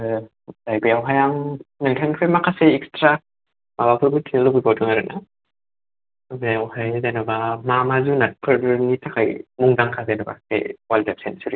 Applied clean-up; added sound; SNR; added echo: none; none; none; none.